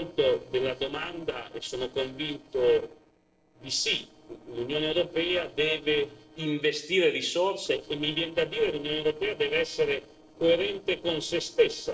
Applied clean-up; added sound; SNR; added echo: neural separator model SepFormer DNS4.